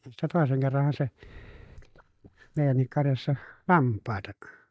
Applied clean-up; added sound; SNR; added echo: neural mask model DeepFilterNet 3.